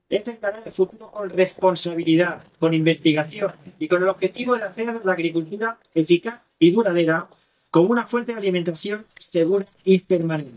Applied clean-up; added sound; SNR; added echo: neural mask model DeepFilterNet 3.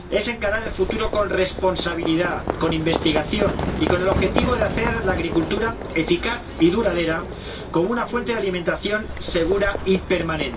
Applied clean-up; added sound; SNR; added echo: none; Livestock, farm animals, working animals; 5 dB; reverberation time 0.2 s.